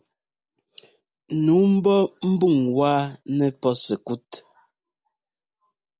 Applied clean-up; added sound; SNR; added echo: none; none; none; none.